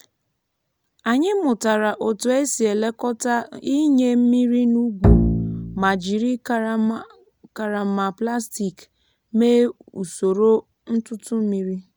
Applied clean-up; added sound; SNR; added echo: none; Bowed string instrument; -1 dB; none.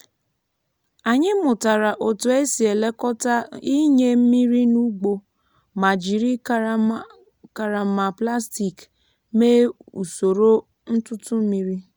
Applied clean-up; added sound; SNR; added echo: none; none; none; none.